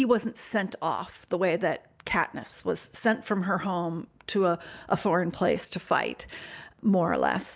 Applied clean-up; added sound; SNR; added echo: none; none; none; none.